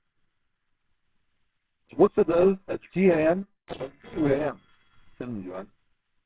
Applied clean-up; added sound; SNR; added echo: neural separator model SepFormer WHAMR!.